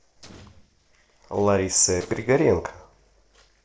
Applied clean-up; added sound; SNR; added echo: neural separator model SepFormer DNS4.